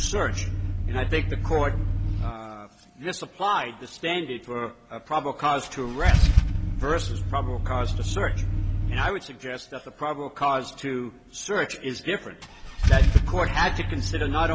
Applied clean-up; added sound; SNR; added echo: none; Idling / Engine starting / Car; -3 dB; none.